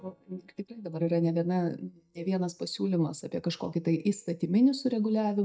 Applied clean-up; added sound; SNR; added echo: neural mask model DeepFilterNet 3.